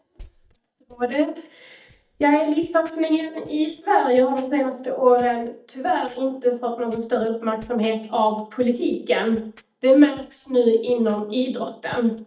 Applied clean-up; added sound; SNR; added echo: neural mask model DeepFilterNet 3.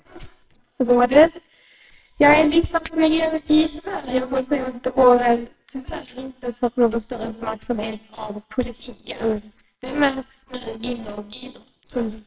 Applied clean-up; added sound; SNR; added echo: neural separator model SepFormer WHAMR!.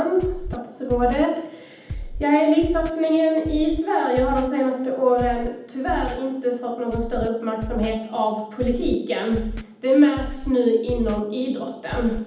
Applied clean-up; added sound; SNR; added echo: none; Scratching (performance technique); 11 dB; reverberation time 0.8 s.